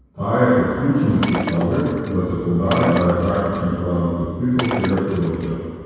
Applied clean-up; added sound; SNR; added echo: none; Shatter; 11 dB; reverberation time 1.9 s.